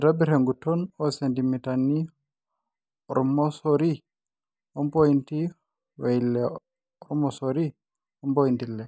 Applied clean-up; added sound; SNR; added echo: none; none; none; none.